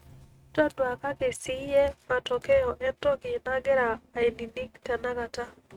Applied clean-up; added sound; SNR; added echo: neural mask model RNNoise.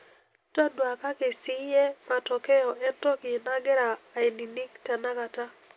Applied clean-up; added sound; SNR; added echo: none; none; none; none.